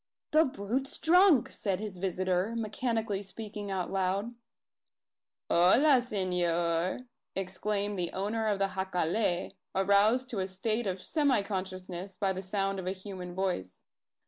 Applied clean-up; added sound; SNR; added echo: none; none; none; none.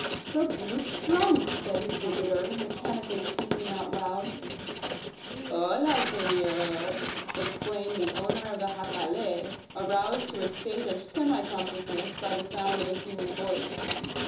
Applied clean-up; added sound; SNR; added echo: none; Writing; 4 dB; reverberation time 0.6 s.